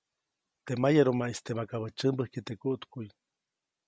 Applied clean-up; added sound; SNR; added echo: none; none; none; none.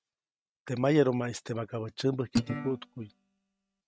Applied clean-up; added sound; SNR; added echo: neural mask model RNNoise.